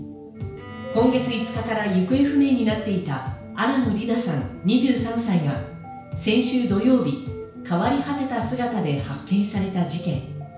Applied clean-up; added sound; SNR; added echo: none; Bowed string instrument; 19 dB; reverberation time 0.5 s.